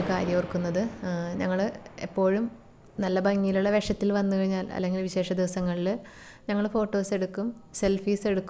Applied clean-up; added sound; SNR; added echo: none; Thunder; 19 dB; none.